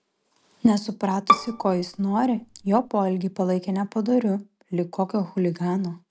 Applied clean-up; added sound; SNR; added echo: none; Bowed string instrument; 3 dB; none.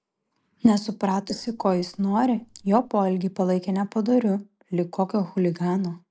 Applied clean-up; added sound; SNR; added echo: neural mask model Resemble Enhance denoiser.